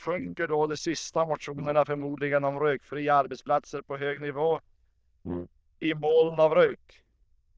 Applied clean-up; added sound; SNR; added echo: neural diffusion model UNIVERSE++.